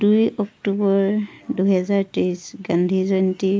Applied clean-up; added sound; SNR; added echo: none; none; none; none.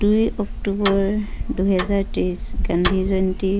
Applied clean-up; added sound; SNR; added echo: none; Tick-tock; 4 dB; none.